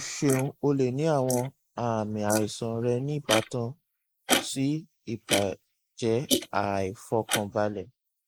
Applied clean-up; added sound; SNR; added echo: neural mask model Resemble Enhance denoiser.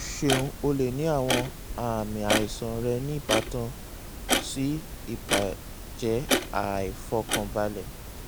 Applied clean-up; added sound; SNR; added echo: none; Clock; 2 dB; none.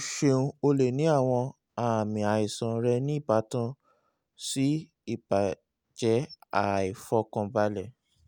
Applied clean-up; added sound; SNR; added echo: none; none; none; none.